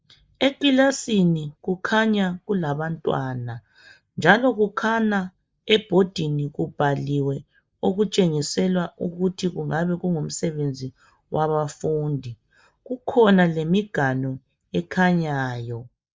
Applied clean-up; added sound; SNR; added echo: neural mask model Resemble Enhance denoiser.